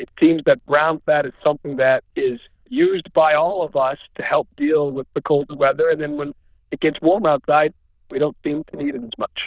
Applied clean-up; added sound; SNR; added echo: neural diffusion model UNIVERSE++.